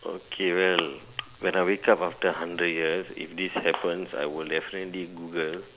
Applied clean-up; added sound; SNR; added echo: none; none; none; none.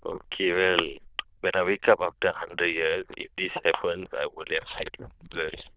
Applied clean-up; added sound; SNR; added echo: neural diffusion model UNIVERSE++.